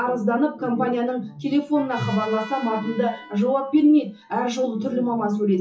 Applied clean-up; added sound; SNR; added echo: classical method WPE with log-MMSE.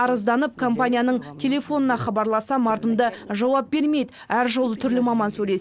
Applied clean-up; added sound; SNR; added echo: none; none; none; none.